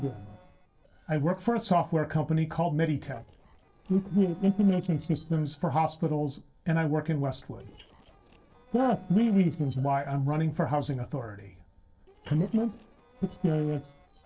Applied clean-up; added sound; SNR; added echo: neural separator model SepFormer DNS4.